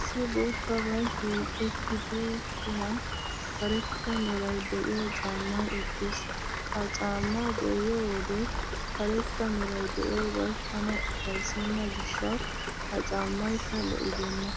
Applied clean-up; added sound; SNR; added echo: none; Rain; 1 dB; none.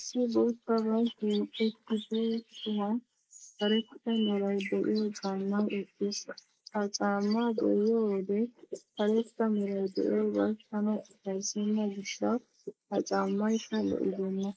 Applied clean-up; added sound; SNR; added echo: neural mask model Resemble Enhance denoiser.